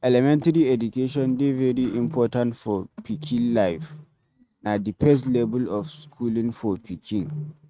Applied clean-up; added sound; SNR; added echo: neural mask model RNNoise.